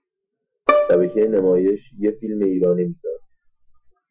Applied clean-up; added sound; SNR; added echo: classical method Wiener filter.